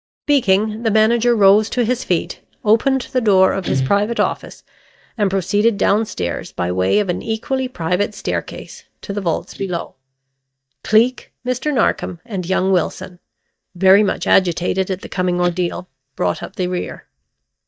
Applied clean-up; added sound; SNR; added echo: neural mask model DeepFilterNet 3.